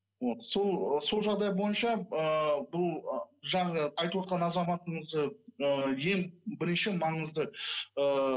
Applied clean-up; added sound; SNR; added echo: none; none; none; none.